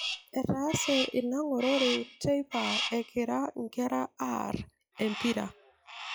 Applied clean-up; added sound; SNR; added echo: classical method log-MMSE.